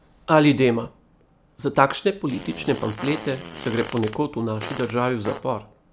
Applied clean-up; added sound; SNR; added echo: none; Fart; 10 dB; none.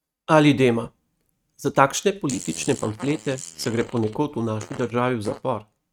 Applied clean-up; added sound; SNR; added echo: neural mask model RNNoise.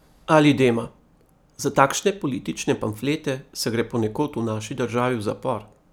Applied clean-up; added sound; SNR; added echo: none; none; none; none.